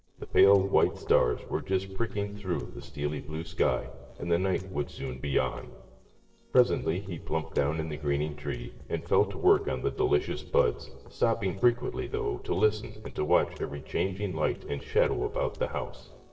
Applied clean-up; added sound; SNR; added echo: neural separator model SepFormer DNS4.